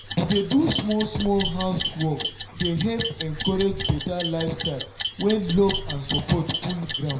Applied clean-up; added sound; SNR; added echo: none; Clock; 7 dB; reverberation time 0.5 s.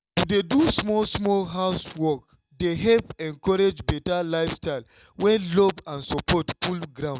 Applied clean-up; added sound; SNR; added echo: none; none; none; none.